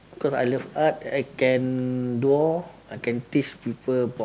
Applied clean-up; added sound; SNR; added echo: none; none; none; none.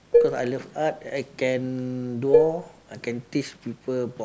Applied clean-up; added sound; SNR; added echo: none; Dishes, pots, and pans; -4 dB; none.